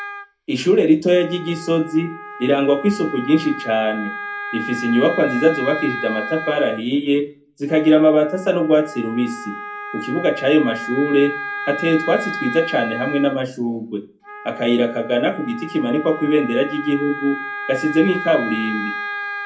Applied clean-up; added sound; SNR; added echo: none; Wind instrument, woodwind instrument; 10 dB; reverberation time 0.3 s.